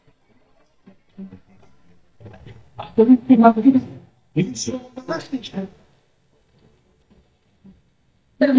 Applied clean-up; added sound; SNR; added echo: neural mask model DeepFilterNet 3.